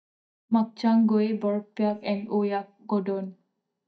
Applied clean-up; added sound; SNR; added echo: neural mask model DeepFilterNet 3.